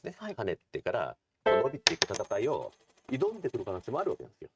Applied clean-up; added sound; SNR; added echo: neural mask model RNNoise.